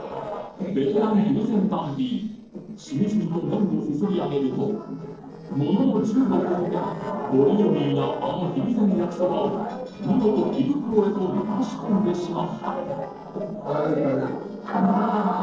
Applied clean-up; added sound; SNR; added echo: neural separator model SepFormer DNS4.